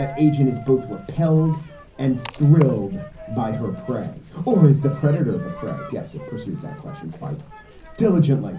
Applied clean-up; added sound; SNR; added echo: none; Coin (dropping); 18 dB; reverberation time 0.5 s.